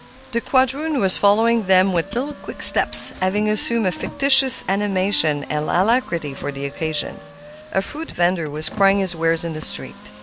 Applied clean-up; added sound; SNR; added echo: none; Wind instrument, woodwind instrument + Car; 18 dB; none.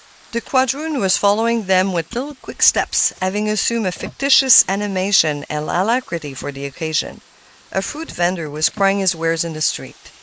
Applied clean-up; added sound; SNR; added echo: neural mask model Resemble Enhance denoiser.